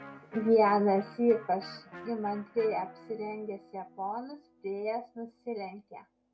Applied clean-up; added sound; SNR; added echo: none; Electric guitar; 19 dB; none.